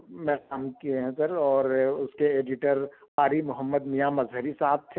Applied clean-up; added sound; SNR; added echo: none; none; none; none.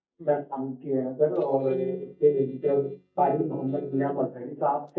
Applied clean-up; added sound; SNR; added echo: neural mask model DeepFilterNet 3.